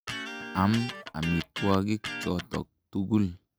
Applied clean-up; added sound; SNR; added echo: none; Electric guitar; 9 dB; none.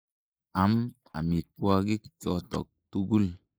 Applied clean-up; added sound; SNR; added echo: neural mask model Resemble Enhance denoiser.